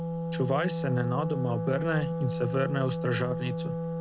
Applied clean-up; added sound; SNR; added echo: none; Wind instrument, woodwind instrument; 2 dB; none.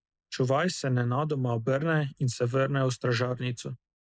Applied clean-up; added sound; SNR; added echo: neural mask model Resemble Enhance denoiser.